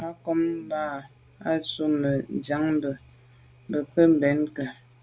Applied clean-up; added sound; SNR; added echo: none; none; none; none.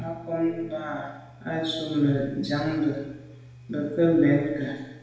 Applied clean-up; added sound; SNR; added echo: none; none; none; reverberation time 1.0 s.